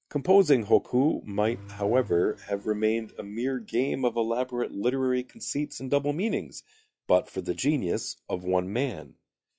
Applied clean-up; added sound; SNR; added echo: classical method log-MMSE.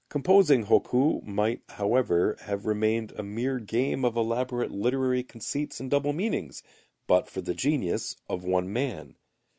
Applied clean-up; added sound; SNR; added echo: none; none; none; none.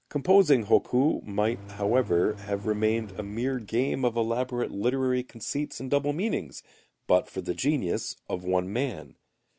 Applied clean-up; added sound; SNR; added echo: none; Engine; 17 dB; none.